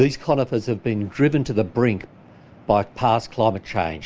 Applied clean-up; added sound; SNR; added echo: none; none; none; none.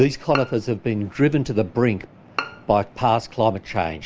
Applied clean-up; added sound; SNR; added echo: none; Bowed string instrument; 14 dB; none.